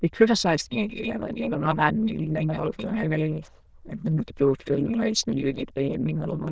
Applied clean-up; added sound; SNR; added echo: neural diffusion model UNIVERSE++.